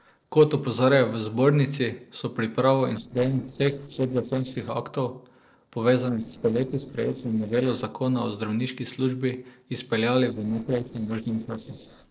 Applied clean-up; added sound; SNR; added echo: neural separator model SepFormer DNS4.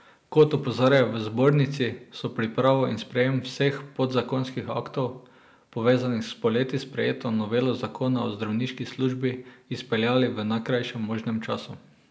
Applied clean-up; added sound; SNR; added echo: none; none; none; none.